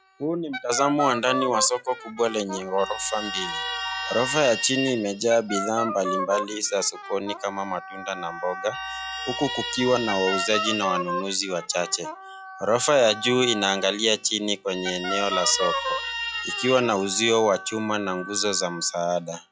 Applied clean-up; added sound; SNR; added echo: classical method log-MMSE.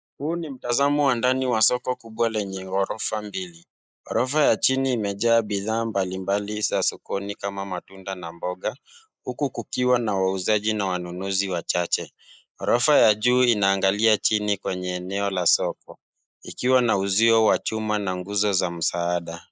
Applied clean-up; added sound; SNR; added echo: neural mask model Resemble Enhance denoiser.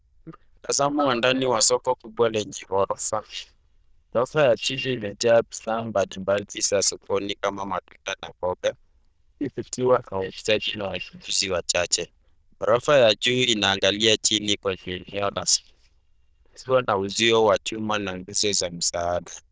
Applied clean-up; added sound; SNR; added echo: neural diffusion model UNIVERSE++.